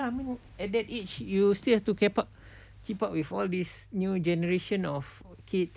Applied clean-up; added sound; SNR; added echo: none; none; none; none.